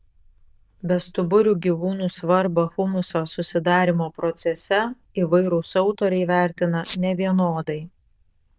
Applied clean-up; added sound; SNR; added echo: neural diffusion model UNIVERSE++.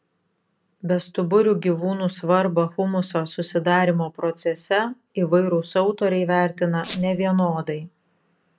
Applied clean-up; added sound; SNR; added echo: none; Squeak; 16 dB; none.